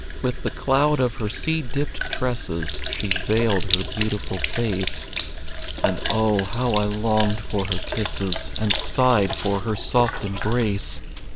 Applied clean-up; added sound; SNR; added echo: none; Sink (filling or washing); 2 dB; none.